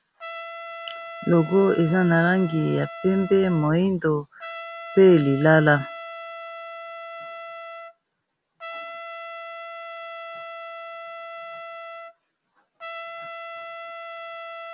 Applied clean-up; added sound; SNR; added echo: none; Trumpet; 13 dB; none.